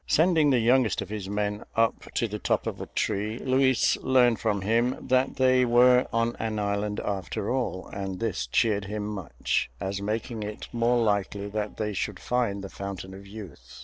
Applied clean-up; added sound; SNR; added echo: neural separator model SepFormer DNS4.